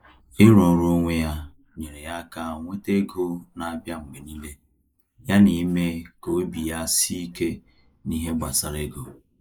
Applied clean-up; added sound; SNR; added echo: neural mask model Resemble Enhance denoiser.